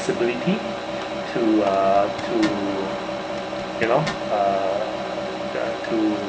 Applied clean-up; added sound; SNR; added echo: none; Zipper (clothing); 16 dB; none.